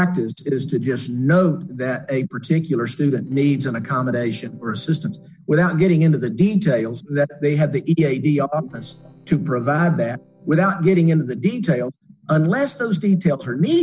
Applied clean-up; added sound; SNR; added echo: neural separator model SepFormer DNS4.